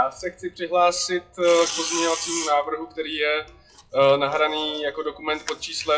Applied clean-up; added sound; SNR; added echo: classical method WPE with log-MMSE.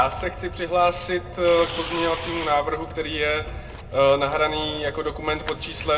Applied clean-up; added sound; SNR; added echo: none; Tearing; 10 dB; reverberation time 0.2 s.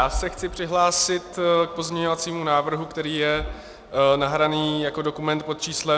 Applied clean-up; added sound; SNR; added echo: none; none; none; none.